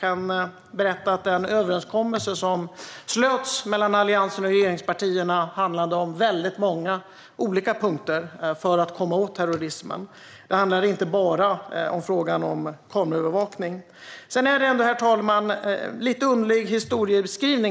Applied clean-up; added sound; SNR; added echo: none; none; none; none.